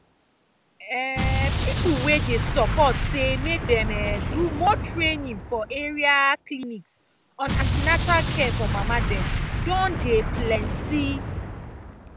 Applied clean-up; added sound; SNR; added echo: none; Explosion; 1 dB; none.